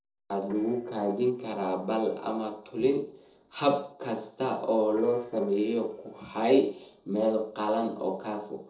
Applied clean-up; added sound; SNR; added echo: neural separator model SepFormer DNS4.